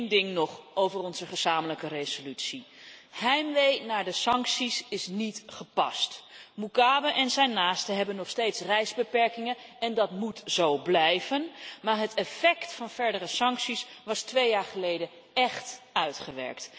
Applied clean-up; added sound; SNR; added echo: none; none; none; none.